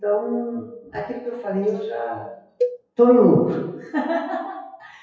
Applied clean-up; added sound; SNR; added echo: classical method WPE with log-MMSE.